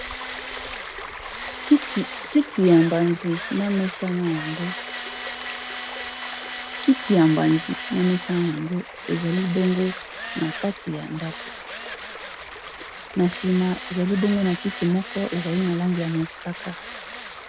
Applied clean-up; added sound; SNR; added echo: none; Stream + Tools; 10 dB; none.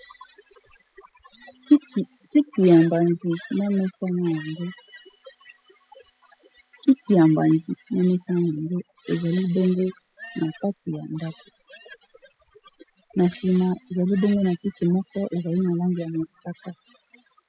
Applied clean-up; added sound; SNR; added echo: classical method spectral subtraction.